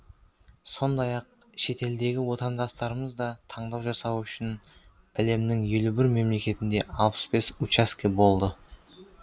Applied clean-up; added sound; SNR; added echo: none; none; none; none.